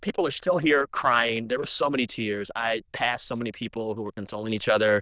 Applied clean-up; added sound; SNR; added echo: neural diffusion model UNIVERSE++.